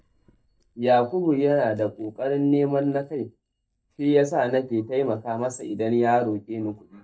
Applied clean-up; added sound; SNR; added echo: neural mask model DeepFilterNet 3.